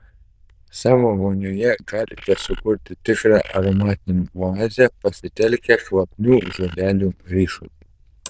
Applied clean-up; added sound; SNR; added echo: neural diffusion model UNIVERSE++.